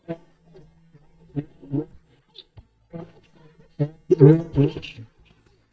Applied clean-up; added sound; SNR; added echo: neural mask model DeepFilterNet 3.